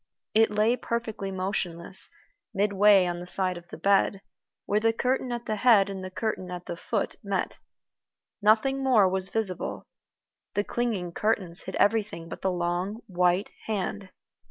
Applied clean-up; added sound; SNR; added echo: none; none; none; none.